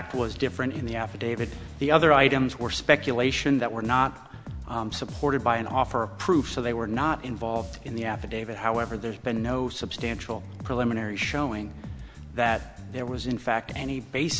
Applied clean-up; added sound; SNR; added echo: none; Bass guitar; 13 dB; none.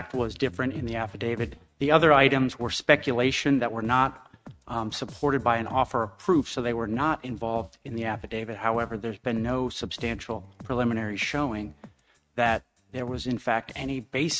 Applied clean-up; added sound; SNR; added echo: neural mask model RNNoise.